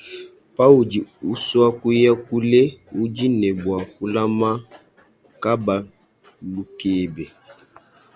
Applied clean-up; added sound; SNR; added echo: none; none; none; none.